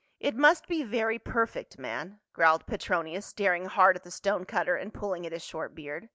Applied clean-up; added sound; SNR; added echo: none; none; none; none.